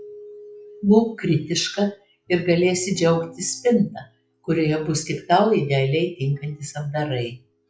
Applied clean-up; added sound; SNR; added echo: classical method log-MMSE.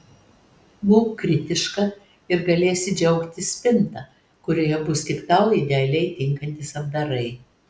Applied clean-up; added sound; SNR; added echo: none; none; none; none.